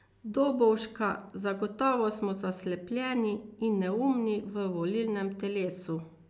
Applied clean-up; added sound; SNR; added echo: none; none; none; none.